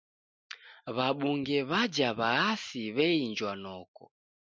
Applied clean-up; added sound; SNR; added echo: none; none; none; none.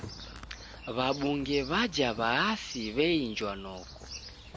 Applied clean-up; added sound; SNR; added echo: none; Chirp, tweet; 13 dB; none.